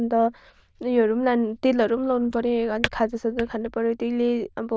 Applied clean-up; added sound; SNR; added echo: neural diffusion model UNIVERSE++.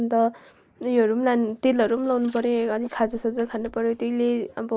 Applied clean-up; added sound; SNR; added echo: neural mask model Resemble Enhance denoiser.